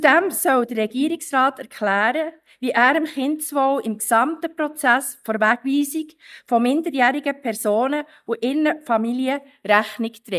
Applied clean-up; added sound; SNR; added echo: neural mask model DeepFilterNet 3.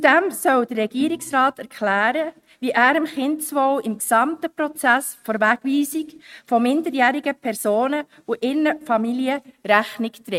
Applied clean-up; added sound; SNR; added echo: neural mask model RNNoise.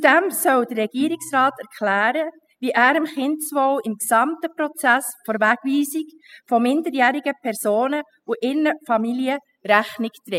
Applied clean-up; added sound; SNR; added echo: classical method spectral subtraction.